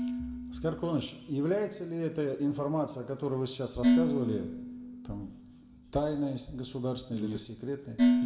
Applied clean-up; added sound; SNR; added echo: none; Dishes, pots, and pans; 0 dB; reverberation time 2.9 s.